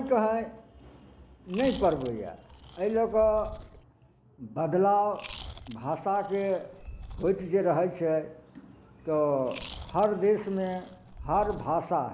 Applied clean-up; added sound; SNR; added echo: none; Chewing, mastication; 16 dB; none.